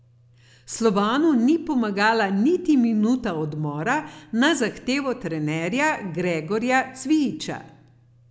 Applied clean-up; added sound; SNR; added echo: none; none; none; none.